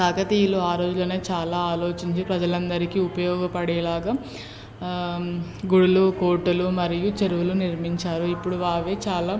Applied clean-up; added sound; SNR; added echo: none; none; none; none.